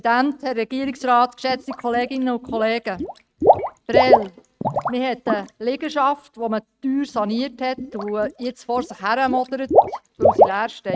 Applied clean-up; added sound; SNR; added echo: neural mask model RNNoise.